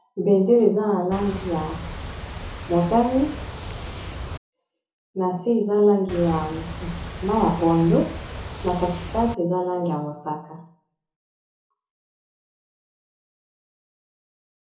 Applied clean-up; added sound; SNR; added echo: none; Boat, Water vehicle; 9 dB; reverberation time 0.6 s.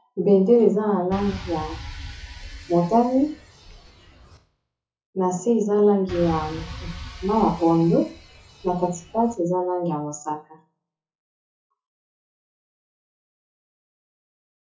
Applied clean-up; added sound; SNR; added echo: classical method WPE with log-MMSE.